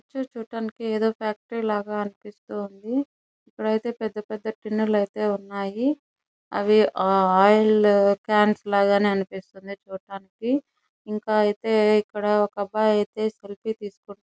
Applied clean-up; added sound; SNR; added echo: none; none; none; none.